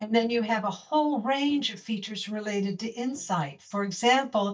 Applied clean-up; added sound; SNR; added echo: neural mask model DeepFilterNet 3.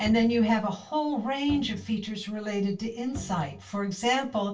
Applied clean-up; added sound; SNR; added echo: none; Bowed string instrument; 16 dB; reverberation time 0.2 s.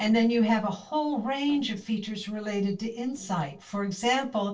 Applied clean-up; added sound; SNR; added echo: neural separator model SepFormer DNS4.